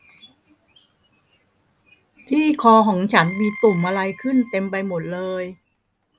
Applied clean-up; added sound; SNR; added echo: none; Keyboard (musical); 16 dB; none.